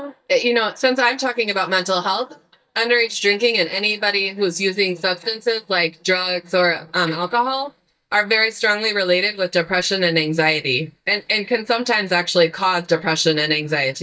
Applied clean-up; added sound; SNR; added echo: neural mask model DeepFilterNet 3.